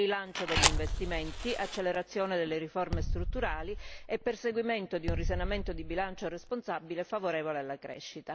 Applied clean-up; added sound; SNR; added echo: none; Fire + Bass drum; -1 dB; none.